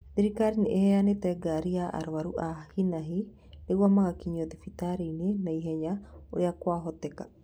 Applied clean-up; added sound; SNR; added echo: none; none; none; none.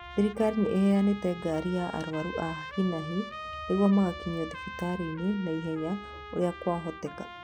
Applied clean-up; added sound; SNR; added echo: none; Trumpet; 13 dB; none.